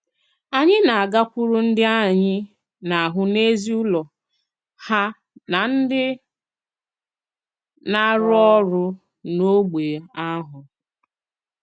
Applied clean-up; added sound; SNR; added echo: none; Brass instrument; 12 dB; none.